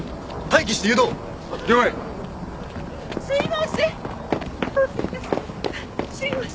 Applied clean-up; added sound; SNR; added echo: none; none; none; none.